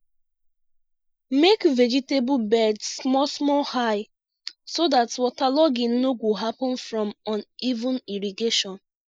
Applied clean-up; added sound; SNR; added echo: neural mask model Resemble Enhance denoiser.